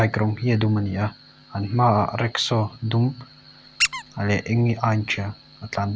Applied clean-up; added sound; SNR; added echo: none; Squeak; 6 dB; none.